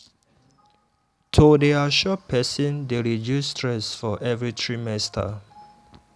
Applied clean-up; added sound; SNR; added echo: none; none; none; none.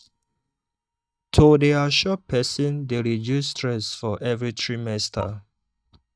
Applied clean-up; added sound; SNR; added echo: neural mask model DeepFilterNet 3.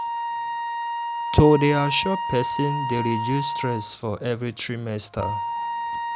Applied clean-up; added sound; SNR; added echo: none; Wind instrument, woodwind instrument; 4 dB; none.